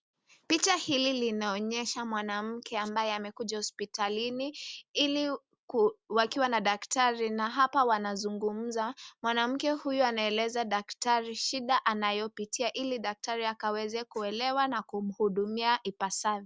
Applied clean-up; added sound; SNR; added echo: none; none; none; none.